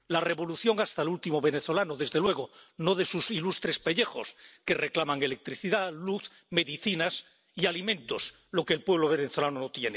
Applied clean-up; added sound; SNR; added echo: none; none; none; none.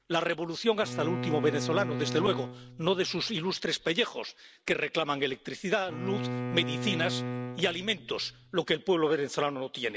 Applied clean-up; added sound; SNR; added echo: none; Bowed string instrument; 6 dB; none.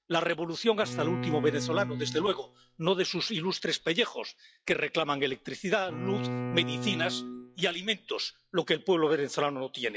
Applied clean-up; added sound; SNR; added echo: classical method log-MMSE.